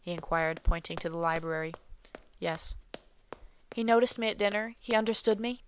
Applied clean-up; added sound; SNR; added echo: none; Run; 19 dB; none.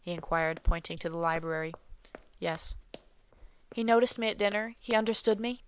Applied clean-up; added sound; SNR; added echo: neural mask model Resemble Enhance denoiser.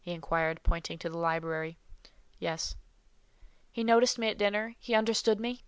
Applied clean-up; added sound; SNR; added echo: none; none; none; none.